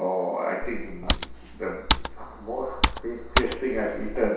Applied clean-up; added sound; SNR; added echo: none; Computer keyboard; -1 dB; reverberation time 0.7 s.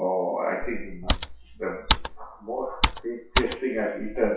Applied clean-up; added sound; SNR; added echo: classical method WPE with log-MMSE.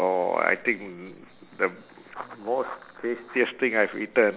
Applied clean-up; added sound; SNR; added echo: none; none; none; none.